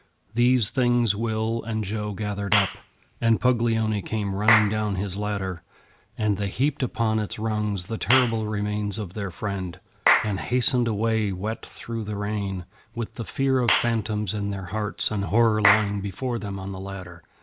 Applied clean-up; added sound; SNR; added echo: none; Clapping / Chirp, tweet; 7 dB; none.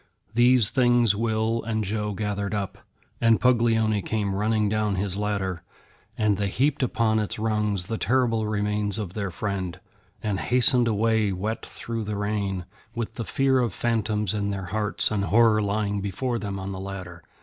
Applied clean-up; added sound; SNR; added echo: none; none; none; none.